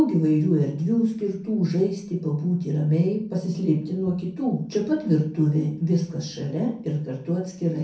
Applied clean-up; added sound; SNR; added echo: none; none; none; reverberation time 0.5 s.